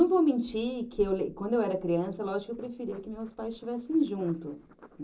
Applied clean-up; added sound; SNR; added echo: neural separator model SepFormer DNS4.